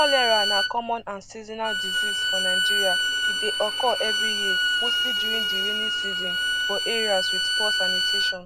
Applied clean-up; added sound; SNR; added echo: none; Bowed string instrument; -5 dB; none.